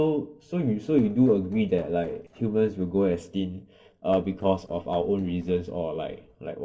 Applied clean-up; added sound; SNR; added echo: neural separator model SepFormer DNS4.